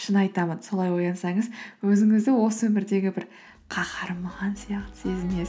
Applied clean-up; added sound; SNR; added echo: none; none; none; none.